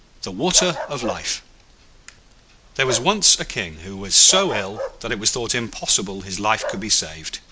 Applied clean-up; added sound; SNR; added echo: none; Bark; 13 dB; none.